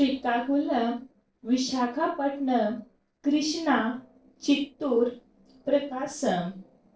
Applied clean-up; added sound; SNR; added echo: neural separator model SepFormer DNS4.